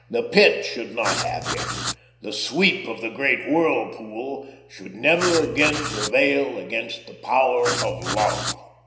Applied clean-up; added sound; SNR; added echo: none; Writing; 4 dB; reverberation time 0.9 s.